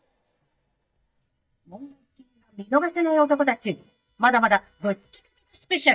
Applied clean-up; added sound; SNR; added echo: neural mask model DeepFilterNet 3.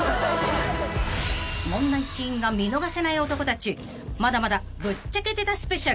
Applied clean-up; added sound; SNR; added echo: none; none; none; none.